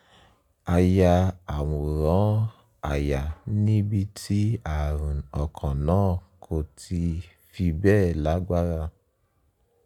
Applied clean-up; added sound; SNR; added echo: none; none; none; none.